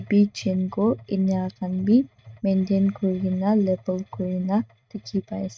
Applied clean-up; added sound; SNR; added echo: neural mask model RNNoise.